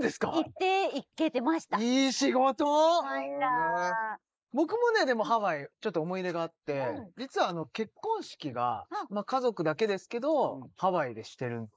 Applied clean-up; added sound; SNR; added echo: neural mask model Resemble Enhance denoiser.